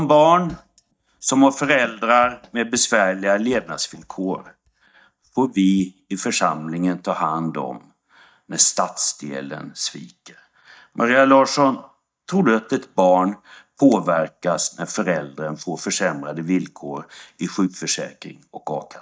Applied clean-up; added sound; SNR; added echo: neural mask model DeepFilterNet 3.